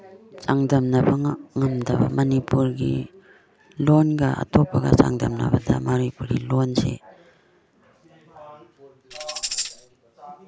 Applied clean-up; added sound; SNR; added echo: none; Tambourine; 8 dB; none.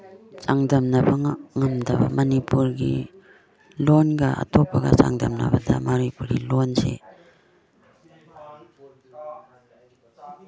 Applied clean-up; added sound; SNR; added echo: none; none; none; none.